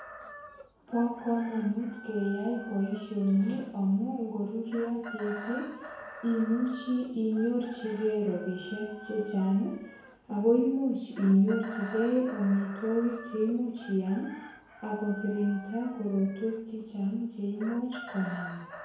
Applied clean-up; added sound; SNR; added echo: none; Chicken, rooster; 16 dB; reverberation time 0.9 s.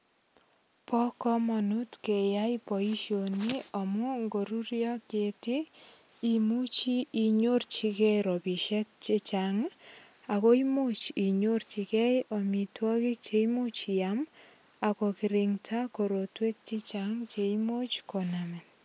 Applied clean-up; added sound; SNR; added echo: none; none; none; none.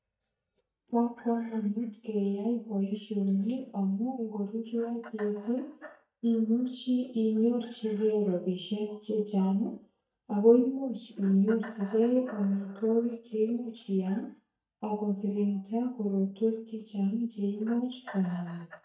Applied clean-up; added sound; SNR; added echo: neural mask model DeepFilterNet 3.